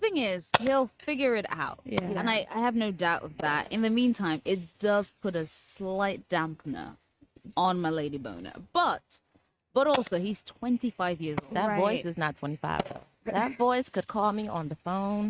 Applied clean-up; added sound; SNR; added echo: neural mask model RNNoise.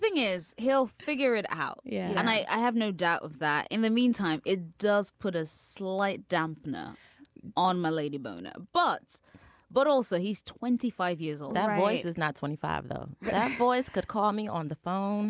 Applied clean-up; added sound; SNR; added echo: none; none; none; none.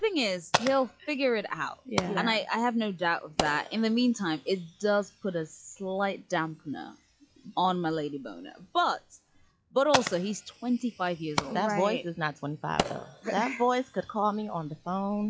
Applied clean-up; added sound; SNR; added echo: classical method log-MMSE.